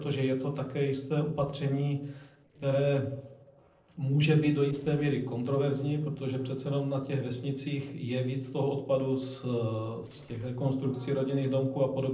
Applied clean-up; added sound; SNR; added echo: neural separator model SepFormer DNS4.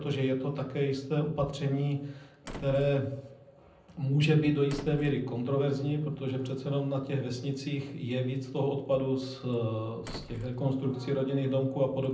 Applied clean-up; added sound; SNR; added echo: none; Slam; 18 dB; reverberation time 0.6 s.